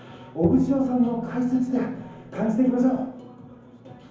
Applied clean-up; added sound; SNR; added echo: none; Bowed string instrument; 12 dB; reverberation time 0.7 s.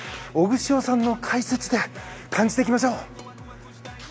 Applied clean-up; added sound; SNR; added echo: none; none; none; none.